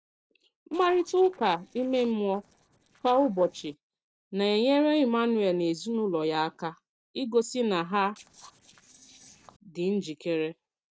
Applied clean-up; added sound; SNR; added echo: neural separator model SepFormer DNS4.